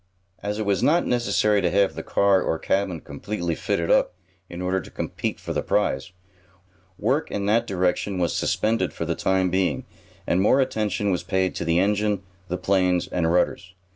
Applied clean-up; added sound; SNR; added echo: none; none; none; none.